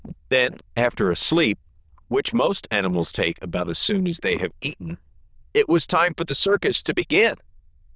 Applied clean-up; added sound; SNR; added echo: neural diffusion model UNIVERSE++.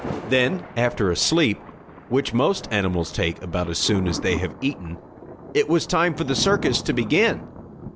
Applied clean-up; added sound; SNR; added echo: none; Thunder; 12 dB; none.